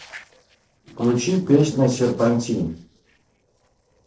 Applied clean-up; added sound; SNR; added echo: neural separator model SepFormer DNS4.